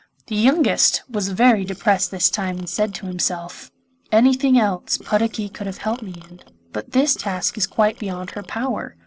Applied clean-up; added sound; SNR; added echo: neural separator model SepFormer DNS4.